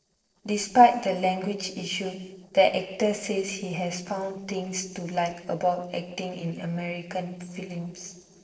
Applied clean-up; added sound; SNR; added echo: neural separator model SepFormer DNS4.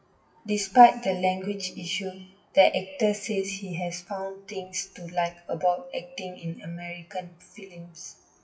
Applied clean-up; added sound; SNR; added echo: classical method WPE with log-MMSE.